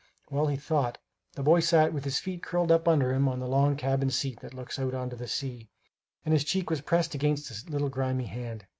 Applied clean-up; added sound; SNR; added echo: none; none; none; none.